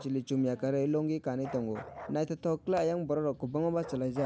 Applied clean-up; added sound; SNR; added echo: none; Bark; 19 dB; none.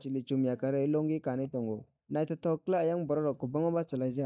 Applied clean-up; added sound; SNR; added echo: neural mask model DeepFilterNet 3.